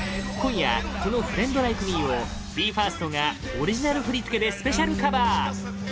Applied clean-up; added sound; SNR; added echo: none; Bass guitar; 10 dB; none.